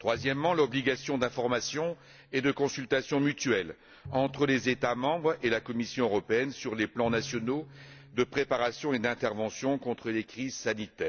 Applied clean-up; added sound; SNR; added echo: none; Bowed string instrument; 20 dB; none.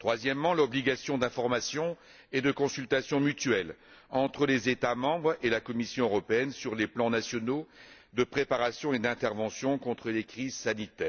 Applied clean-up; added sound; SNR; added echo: none; none; none; none.